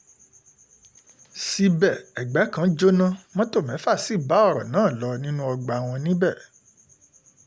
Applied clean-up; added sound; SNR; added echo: none; none; none; none.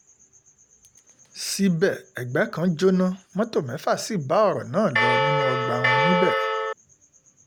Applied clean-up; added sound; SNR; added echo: none; Bell; -4 dB; none.